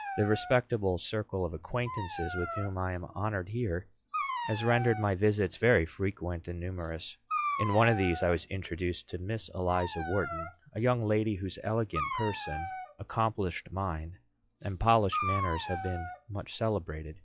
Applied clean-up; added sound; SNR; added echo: classical method log-MMSE.